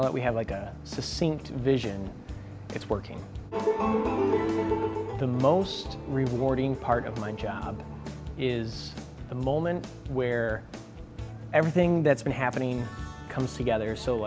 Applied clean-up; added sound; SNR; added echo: none; none; none; none.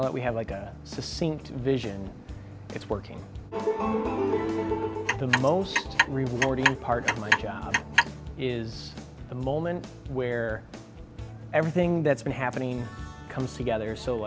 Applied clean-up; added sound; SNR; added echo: none; Clock; -1 dB; none.